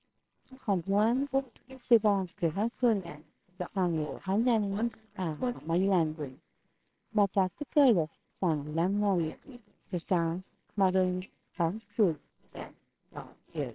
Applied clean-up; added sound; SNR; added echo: neural separator model SepFormer WHAMR!.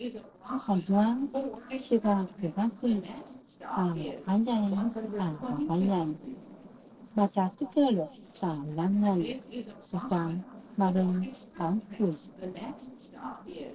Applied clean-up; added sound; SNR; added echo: neural separator model SepFormer DNS4.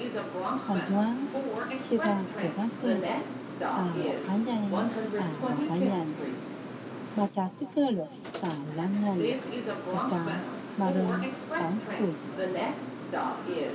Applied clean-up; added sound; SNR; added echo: none; Subway, metro, underground; 1 dB; reverberation time 2.1 s.